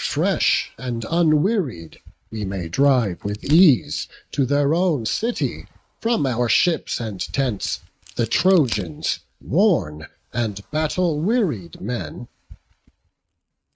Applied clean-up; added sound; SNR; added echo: neural mask model RNNoise.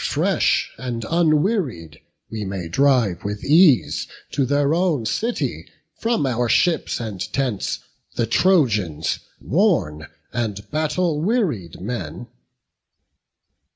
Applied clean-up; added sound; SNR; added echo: none; none; none; none.